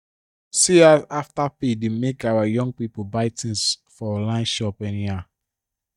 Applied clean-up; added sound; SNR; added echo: neural mask model DeepFilterNet 3.